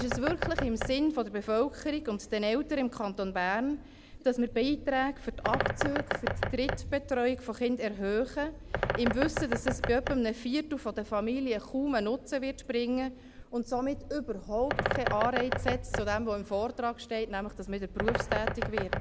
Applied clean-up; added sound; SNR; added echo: none; Bird; 5 dB; none.